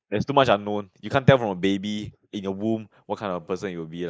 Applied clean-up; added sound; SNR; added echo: neural mask model Resemble Enhance denoiser.